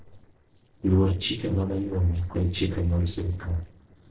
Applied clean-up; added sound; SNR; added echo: neural separator model SepFormer DNS4.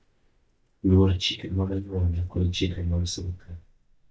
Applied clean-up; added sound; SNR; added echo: neural mask model DeepFilterNet 3.